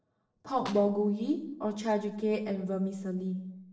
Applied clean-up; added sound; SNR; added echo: neural separator model SepFormer DNS4.